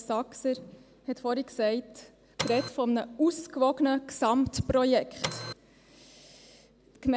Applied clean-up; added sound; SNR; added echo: none; Printer; 4 dB; none.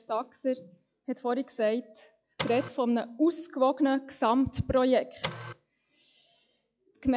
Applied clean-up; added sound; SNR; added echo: classical method log-MMSE.